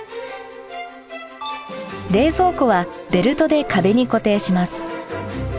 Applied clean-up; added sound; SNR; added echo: none; Bowed string instrument; 17 dB; none.